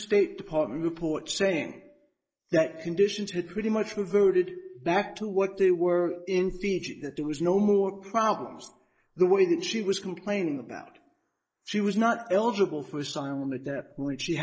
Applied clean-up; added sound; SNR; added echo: neural mask model Resemble Enhance denoiser.